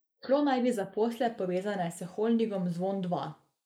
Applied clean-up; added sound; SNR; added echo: neural mask model Resemble Enhance denoiser.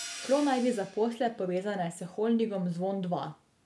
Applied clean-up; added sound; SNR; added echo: none; Hi-hat; 18 dB; none.